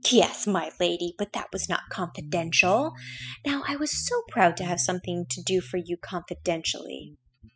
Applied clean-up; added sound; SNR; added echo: classical method spectral subtraction.